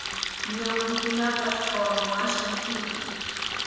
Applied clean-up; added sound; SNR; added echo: none; Water tap, faucet; 2 dB; reverberation time 1.9 s.